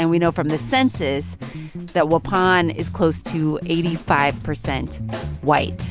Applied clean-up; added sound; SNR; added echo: none; none; none; none.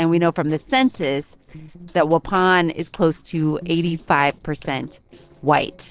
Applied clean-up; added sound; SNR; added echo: neural separator model SepFormer DNS4.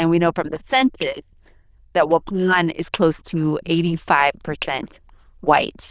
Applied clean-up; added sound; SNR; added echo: neural diffusion model UNIVERSE++.